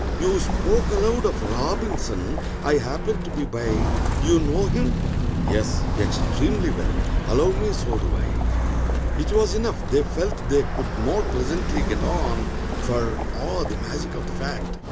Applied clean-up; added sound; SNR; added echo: none; Walk, footsteps; -2 dB; none.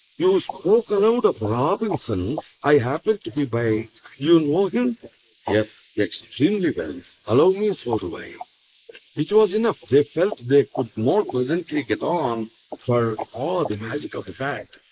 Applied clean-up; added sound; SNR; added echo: neural mask model Resemble Enhance denoiser.